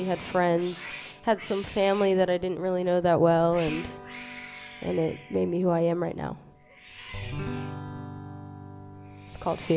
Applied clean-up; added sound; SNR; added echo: none; Cat; 18 dB; none.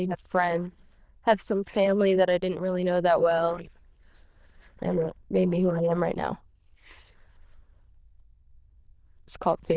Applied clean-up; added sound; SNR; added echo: neural diffusion model UNIVERSE++.